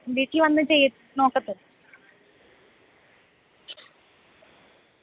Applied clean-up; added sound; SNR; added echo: none; none; none; none.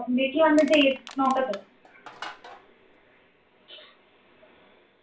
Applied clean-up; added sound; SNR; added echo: none; Crushing; 16 dB; reverberation time 0.2 s.